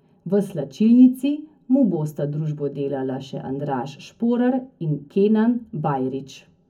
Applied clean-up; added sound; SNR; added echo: none; none; none; reverberation time 0.3 s.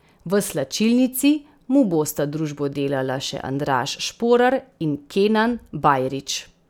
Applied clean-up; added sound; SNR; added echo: none; none; none; none.